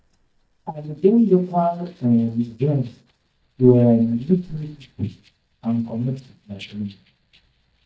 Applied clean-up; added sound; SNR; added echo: neural mask model DeepFilterNet 3.